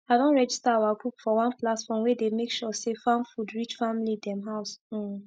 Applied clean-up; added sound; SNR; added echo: none; none; none; none.